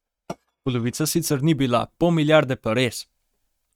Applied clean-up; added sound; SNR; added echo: neural mask model RNNoise.